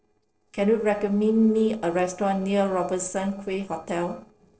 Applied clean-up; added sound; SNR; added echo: neural separator model SepFormer DNS4.